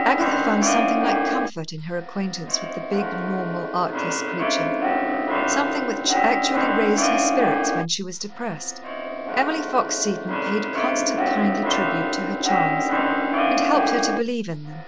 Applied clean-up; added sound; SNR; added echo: none; Keyboard (musical); -3 dB; none.